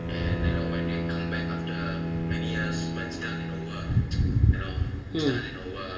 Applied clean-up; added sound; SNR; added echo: none; Bowed string instrument; 4 dB; reverberation time 2.2 s.